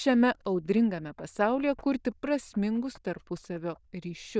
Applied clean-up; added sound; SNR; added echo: neural diffusion model UNIVERSE++.